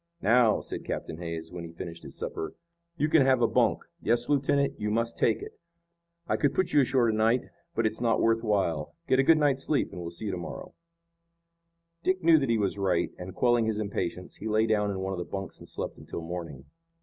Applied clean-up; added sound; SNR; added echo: none; none; none; none.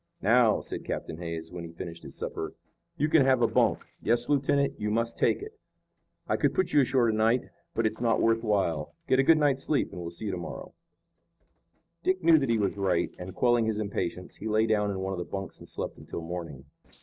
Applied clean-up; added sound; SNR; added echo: neural separator model SepFormer DNS4.